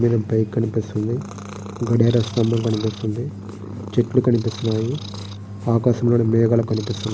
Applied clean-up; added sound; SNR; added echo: none; Purr; 19 dB; none.